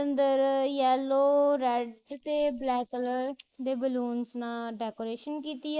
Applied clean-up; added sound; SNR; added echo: neural mask model Resemble Enhance denoiser.